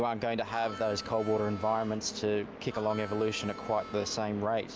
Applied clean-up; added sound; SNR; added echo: none; Harmonica; 15 dB; none.